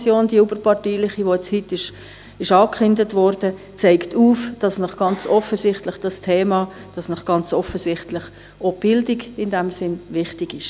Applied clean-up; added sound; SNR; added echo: none; none; none; none.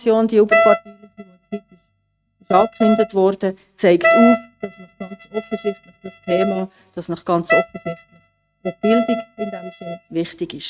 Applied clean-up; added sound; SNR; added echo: neural mask model RNNoise.